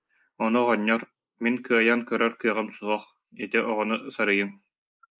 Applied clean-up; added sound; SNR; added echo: neural mask model Resemble Enhance denoiser.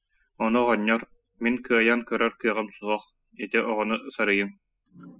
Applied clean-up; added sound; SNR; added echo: classical method spectral subtraction.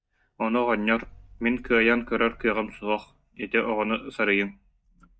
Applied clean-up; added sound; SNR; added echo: neural mask model DeepFilterNet 3.